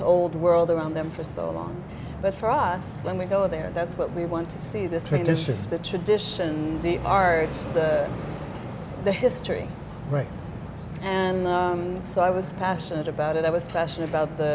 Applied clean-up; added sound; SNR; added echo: none; none; none; none.